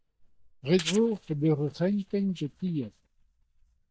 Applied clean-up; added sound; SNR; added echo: neural mask model DeepFilterNet 3.